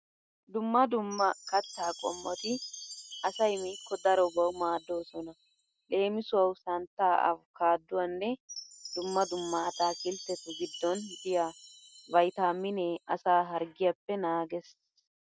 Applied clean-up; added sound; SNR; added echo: none; Chime; 17 dB; none.